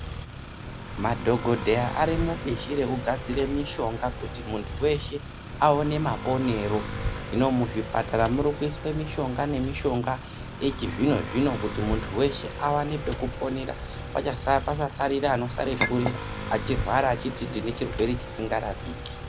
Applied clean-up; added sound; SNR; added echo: none; Chink, clink + Motorcycle / Accelerating, revving, vroom; 7 dB; none.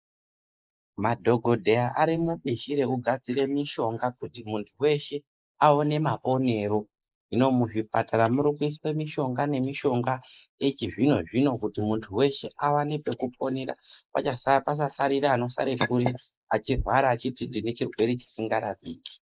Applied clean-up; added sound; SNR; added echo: neural mask model Resemble Enhance denoiser.